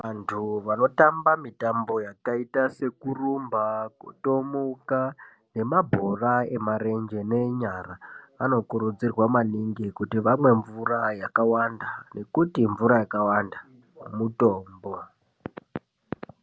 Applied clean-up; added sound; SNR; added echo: none; none; none; none.